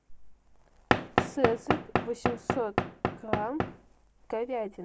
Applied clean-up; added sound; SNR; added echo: none; Knock / Wood; -5 dB; none.